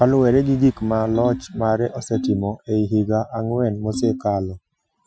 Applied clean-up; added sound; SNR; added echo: classical method Wiener filter.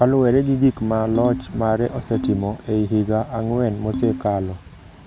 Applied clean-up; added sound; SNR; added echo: none; Ringtone; 9 dB; none.